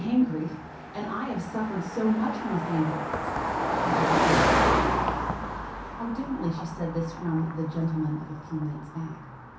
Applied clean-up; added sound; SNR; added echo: none; Car passing by; -1 dB; reverberation time 0.6 s.